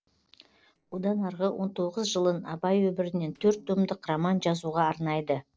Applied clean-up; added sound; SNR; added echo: neural separator model SepFormer DNS4.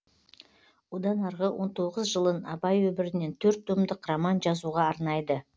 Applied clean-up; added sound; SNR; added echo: none; none; none; none.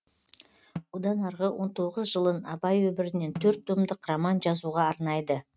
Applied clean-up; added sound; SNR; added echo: neural mask model RNNoise.